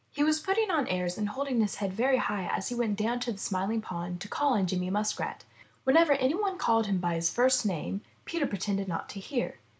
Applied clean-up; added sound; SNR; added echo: none; none; none; none.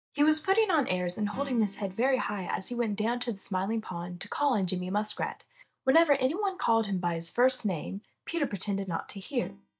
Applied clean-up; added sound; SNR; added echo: neural mask model DeepFilterNet 3.